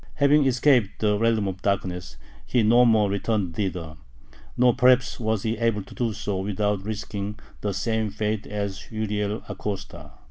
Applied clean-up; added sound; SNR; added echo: none; none; none; none.